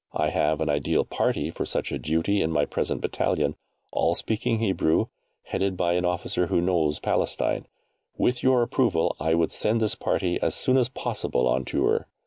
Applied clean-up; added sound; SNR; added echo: none; none; none; none.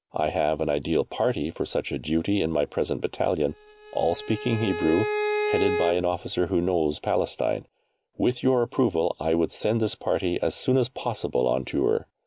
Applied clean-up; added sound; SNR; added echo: none; Bowed string instrument; 4 dB; none.